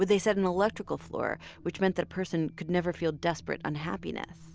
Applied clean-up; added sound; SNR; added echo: none; none; none; none.